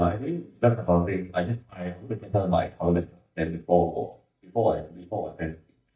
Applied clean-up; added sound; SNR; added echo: neural mask model DeepFilterNet 3.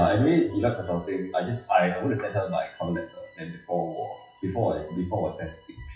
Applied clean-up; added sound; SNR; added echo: classical method WPE with log-MMSE.